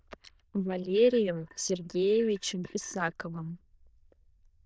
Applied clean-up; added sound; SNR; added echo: neural diffusion model UNIVERSE++.